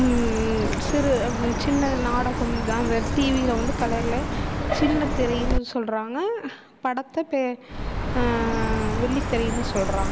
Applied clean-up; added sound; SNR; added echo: none; Chirp, tweet; 1 dB; none.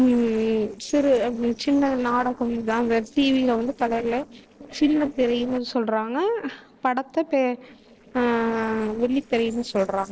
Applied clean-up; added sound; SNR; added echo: neural separator model SepFormer DNS4.